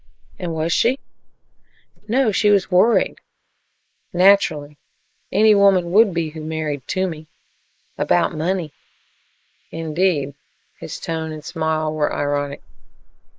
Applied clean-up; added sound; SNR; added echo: neural mask model Resemble Enhance denoiser.